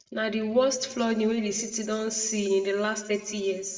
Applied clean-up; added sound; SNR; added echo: none; none; none; reverberation time 1.2 s.